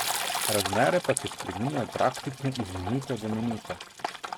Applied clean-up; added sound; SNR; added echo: neural mask model RNNoise.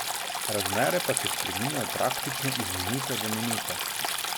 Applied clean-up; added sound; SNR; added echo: none; Stream; -2 dB; none.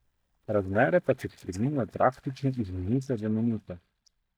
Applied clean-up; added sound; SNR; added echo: neural mask model DeepFilterNet 3.